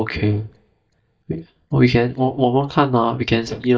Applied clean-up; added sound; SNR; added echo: neural mask model DeepFilterNet 3.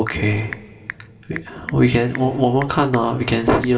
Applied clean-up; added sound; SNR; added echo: none; Telephone / Typing; 17 dB; reverberation time 2.6 s.